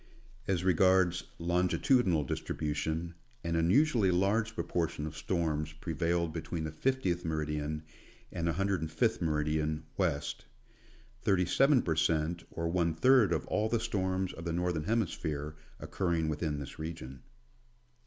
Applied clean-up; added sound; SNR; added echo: none; none; none; none.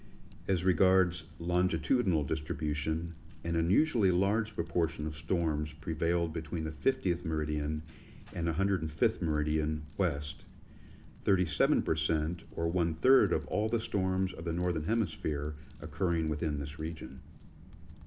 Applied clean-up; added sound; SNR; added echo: none; Typing; 17 dB; reverberation time 0.3 s.